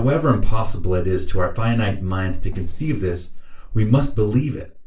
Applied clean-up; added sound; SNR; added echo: neural separator model SepFormer DNS4.